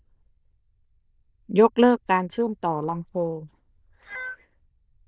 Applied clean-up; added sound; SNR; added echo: neural diffusion model UNIVERSE++.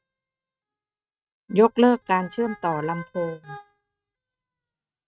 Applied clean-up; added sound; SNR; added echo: neural mask model RNNoise.